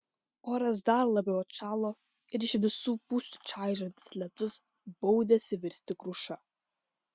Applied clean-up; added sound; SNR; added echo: none; none; none; none.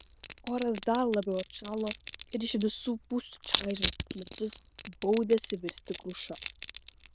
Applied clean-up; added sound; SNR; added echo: neural diffusion model UNIVERSE++.